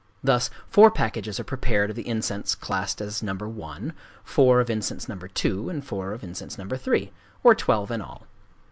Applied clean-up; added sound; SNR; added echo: none; none; none; none.